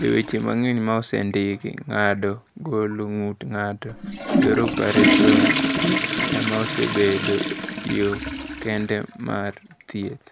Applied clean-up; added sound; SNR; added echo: none; Toilet flush / Water; 0 dB; none.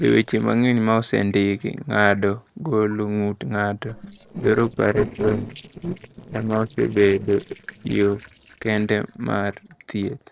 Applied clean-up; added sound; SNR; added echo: neural separator model SepFormer DNS4.